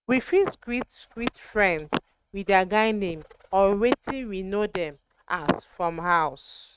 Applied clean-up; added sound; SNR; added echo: neural mask model RNNoise.